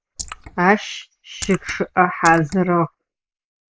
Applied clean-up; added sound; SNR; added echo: neural mask model Resemble Enhance denoiser.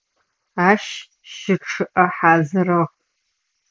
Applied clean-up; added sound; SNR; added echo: none; none; none; none.